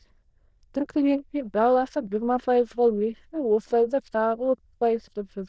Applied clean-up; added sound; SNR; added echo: neural diffusion model UNIVERSE++.